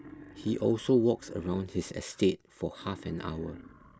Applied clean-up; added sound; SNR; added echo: none; Wild animals; 19 dB; none.